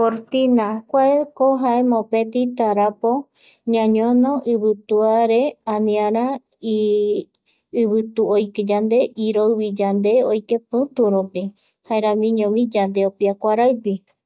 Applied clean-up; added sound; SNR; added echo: none; none; none; none.